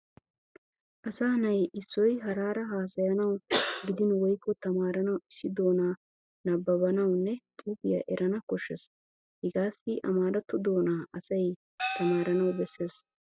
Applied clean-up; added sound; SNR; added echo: classical method spectral subtraction.